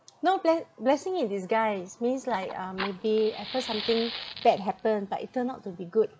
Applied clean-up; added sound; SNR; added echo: none; Fire; 12 dB; none.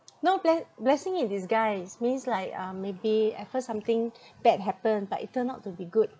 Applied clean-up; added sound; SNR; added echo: none; none; none; none.